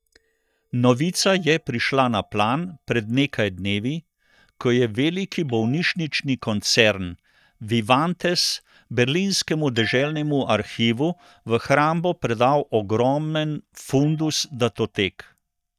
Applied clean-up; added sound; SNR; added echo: neural mask model DeepFilterNet 3.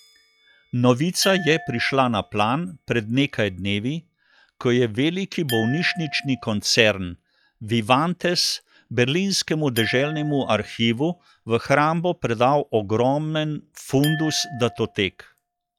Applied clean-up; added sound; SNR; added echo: classical method log-MMSE.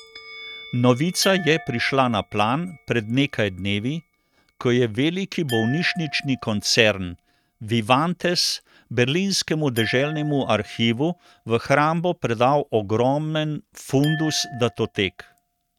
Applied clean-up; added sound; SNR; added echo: neural mask model RNNoise.